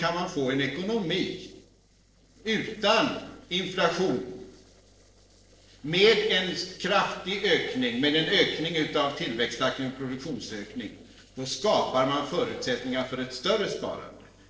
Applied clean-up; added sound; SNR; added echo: neural separator model SepFormer DNS4.